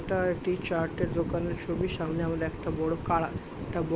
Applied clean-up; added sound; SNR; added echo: none; none; none; none.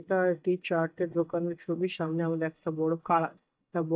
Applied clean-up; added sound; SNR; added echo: neural mask model DeepFilterNet 3.